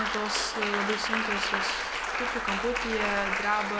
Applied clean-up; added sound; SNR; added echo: none; Applause; -2 dB; none.